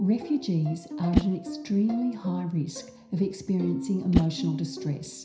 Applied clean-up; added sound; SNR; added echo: none; Whoosh, swoosh, swish; 6 dB; reverberation time 0.5 s.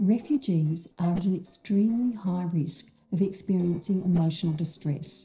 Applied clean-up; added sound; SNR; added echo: neural separator model SepFormer DNS4.